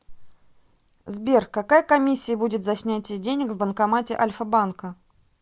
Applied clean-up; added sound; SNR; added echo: none; none; none; none.